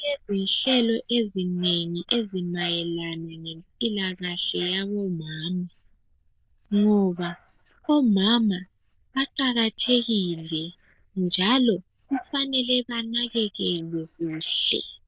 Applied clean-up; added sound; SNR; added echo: neural diffusion model UNIVERSE++.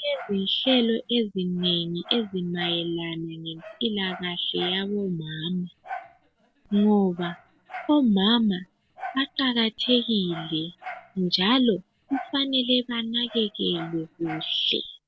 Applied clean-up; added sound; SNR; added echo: none; Dog; 17 dB; none.